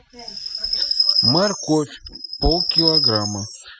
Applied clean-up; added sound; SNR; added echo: classical method spectral subtraction.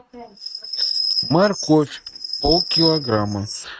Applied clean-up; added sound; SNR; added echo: neural mask model RNNoise.